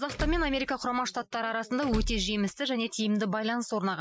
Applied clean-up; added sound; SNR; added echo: classical method Wiener filter.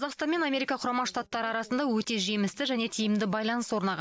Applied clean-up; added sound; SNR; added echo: none; none; none; none.